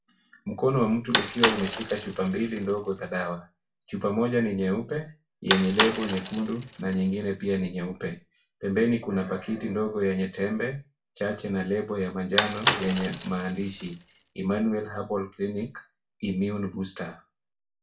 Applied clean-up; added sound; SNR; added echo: none; Bicycle; 0 dB; reverberation time 0.2 s.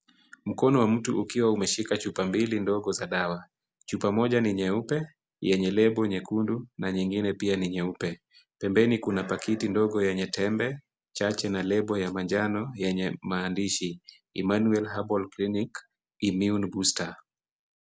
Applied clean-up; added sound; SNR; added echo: none; none; none; none.